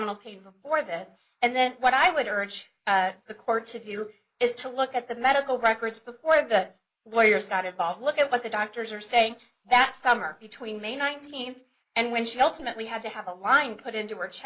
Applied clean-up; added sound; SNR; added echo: neural mask model Resemble Enhance denoiser.